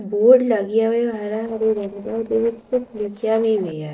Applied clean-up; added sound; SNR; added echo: neural separator model SepFormer DNS4.